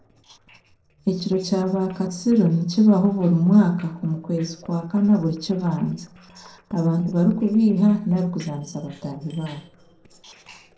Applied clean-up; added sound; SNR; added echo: neural separator model SepFormer DNS4.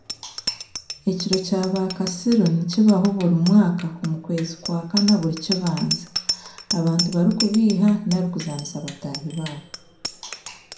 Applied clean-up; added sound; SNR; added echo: none; Bicycle bell; 11 dB; reverberation time 0.5 s.